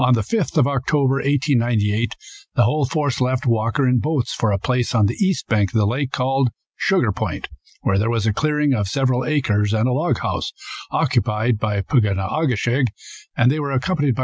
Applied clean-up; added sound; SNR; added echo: none; none; none; none.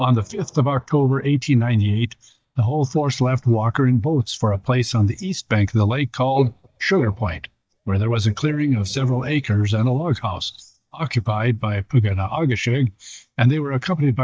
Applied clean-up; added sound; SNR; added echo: neural mask model DeepFilterNet 3.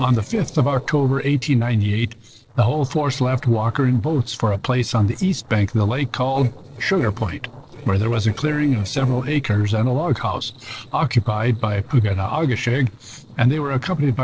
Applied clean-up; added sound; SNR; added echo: neural separator model SepFormer DNS4.